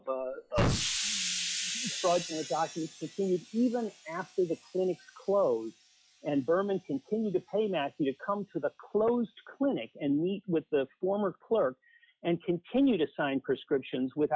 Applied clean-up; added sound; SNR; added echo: classical method log-MMSE.